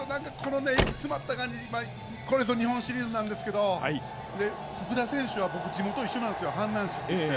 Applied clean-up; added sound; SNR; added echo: none; Car; 7 dB; none.